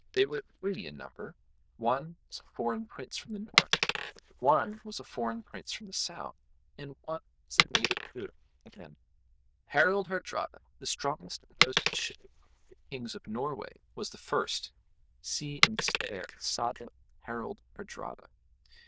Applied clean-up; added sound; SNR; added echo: neural diffusion model UNIVERSE++.